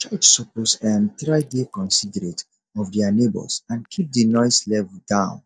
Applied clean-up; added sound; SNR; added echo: neural mask model DeepFilterNet 3.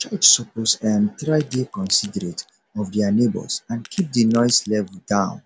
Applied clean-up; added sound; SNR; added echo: none; Crack; 16 dB; none.